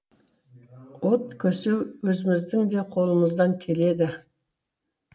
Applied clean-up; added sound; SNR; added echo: none; none; none; none.